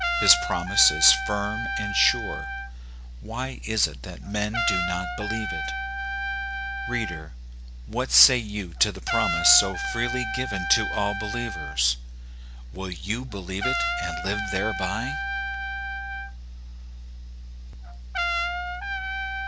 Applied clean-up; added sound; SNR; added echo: none; Trumpet; 4 dB; none.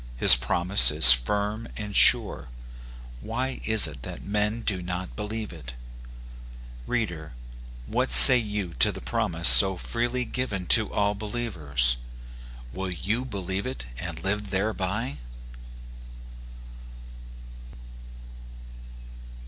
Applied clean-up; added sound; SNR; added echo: none; none; none; none.